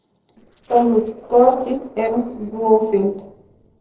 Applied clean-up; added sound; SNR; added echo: neural separator model SepFormer DNS4.